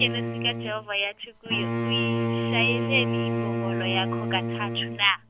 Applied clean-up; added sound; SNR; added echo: none; Bowed string instrument; -1 dB; none.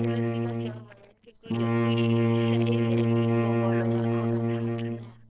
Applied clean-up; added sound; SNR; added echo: neural separator model SepFormer DNS4.